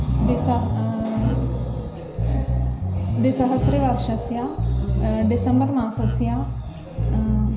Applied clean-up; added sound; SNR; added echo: none; Bass guitar; 0 dB; reverberation time 0.5 s.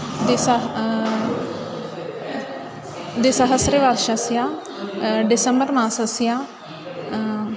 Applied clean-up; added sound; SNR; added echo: none; none; none; none.